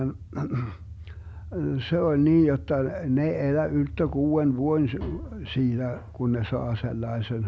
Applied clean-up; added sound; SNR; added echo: none; none; none; none.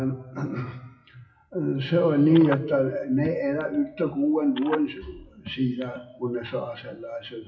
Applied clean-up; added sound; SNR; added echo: classical method WPE with log-MMSE.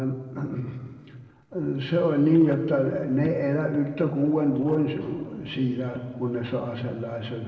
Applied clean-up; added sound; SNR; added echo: neural separator model SepFormer DNS4.